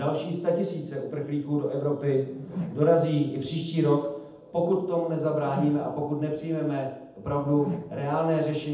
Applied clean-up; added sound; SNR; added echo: none; Whoosh, swoosh, swish; 11 dB; reverberation time 0.8 s.